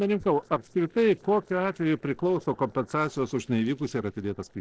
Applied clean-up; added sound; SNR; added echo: neural separator model SepFormer DNS4.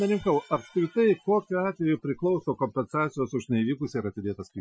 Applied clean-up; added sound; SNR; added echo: classical method Wiener filter.